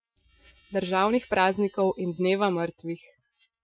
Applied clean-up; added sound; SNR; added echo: classical method Wiener filter.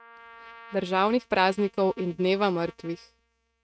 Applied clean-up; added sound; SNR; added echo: neural mask model RNNoise.